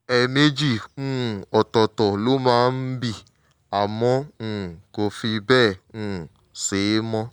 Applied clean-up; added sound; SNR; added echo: none; none; none; none.